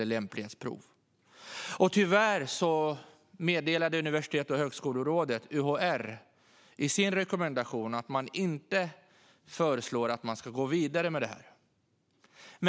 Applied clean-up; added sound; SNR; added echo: none; none; none; none.